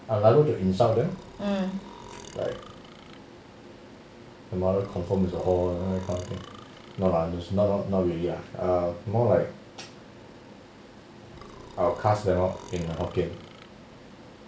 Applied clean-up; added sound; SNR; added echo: none; Burping, eructation; 20 dB; none.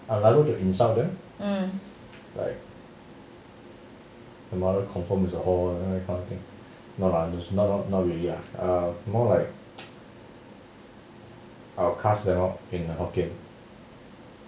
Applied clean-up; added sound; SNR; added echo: none; none; none; none.